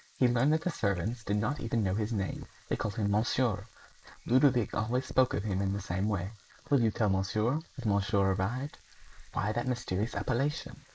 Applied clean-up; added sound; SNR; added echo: neural mask model Resemble Enhance denoiser.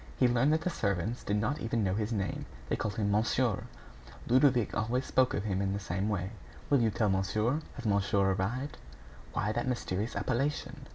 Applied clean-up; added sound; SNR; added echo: none; none; none; none.